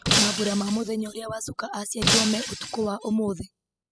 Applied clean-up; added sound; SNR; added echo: classical method spectral subtraction.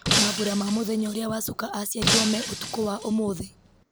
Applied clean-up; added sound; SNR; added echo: none; Shatter; 1 dB; none.